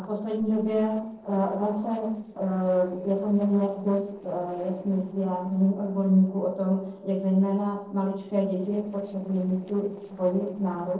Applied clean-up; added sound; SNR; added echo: neural separator model SepFormer DNS4.